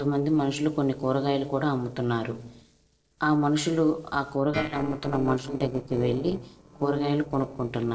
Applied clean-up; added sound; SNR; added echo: neural separator model SepFormer DNS4.